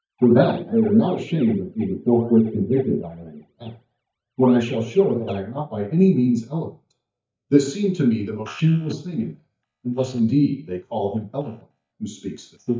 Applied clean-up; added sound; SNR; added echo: neural mask model DeepFilterNet 3.